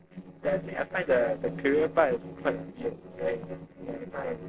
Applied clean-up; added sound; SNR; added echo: neural separator model SepFormer DNS4.